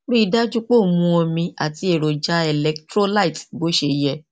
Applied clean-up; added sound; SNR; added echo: none; none; none; none.